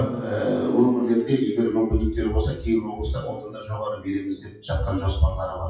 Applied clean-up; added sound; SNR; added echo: classical method WPE with log-MMSE.